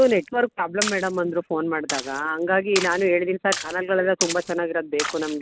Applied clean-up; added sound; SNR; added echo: none; Splash, splatter; 10 dB; none.